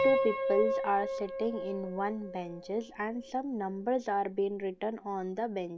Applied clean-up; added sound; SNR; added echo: none; Piano; 3 dB; none.